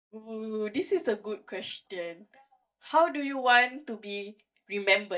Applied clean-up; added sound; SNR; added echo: neural mask model DeepFilterNet 3.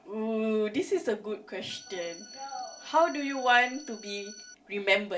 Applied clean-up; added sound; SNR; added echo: none; Organ; 18 dB; reverberation time 0.2 s.